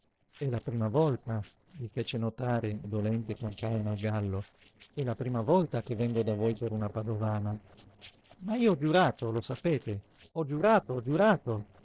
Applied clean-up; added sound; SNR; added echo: neural separator model SepFormer DNS4.